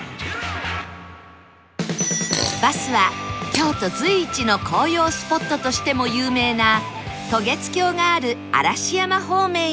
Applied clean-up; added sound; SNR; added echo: none; Fart; 10 dB; none.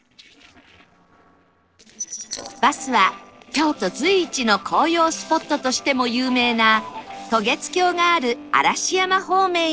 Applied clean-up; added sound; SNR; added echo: neural separator model SepFormer DNS4.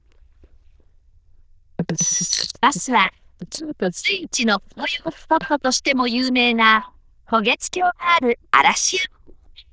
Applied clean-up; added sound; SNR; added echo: neural diffusion model UNIVERSE++.